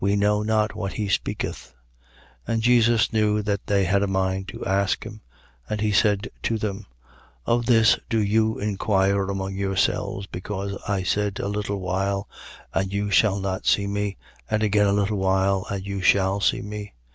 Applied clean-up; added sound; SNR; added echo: none; none; none; none.